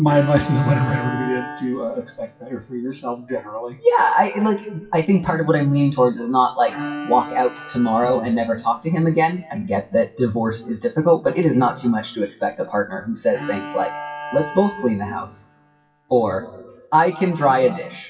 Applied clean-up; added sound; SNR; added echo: classical method WPE with log-MMSE.